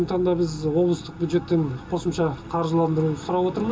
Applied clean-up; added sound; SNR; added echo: none; none; none; reverberation time 0.2 s.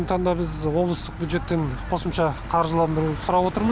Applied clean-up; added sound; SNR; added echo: none; none; none; none.